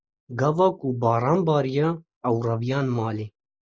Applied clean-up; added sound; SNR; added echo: neural mask model Resemble Enhance denoiser.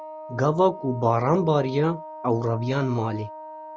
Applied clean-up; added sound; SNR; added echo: none; Wind instrument, woodwind instrument; 14 dB; none.